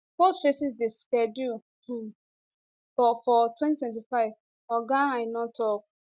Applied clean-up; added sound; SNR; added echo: none; none; none; none.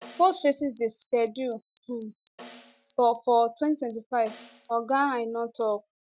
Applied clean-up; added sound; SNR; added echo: none; Snare drum + Alarm; 20 dB; none.